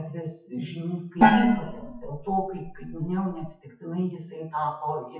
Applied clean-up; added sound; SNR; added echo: classical method WPE with log-MMSE.